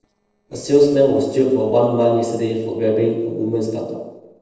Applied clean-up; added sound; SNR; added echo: neural separator model SepFormer DNS4.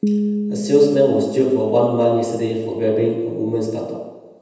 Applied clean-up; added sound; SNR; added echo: none; Piano; 8 dB; reverberation time 1.1 s.